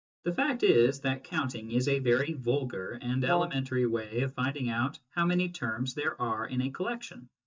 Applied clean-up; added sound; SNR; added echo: neural mask model DeepFilterNet 3.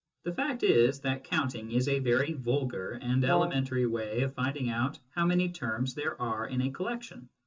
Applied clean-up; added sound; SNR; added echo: none; Brass instrument; 3 dB; reverberation time 0.2 s.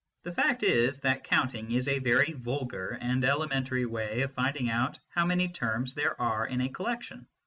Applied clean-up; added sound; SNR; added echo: none; none; none; none.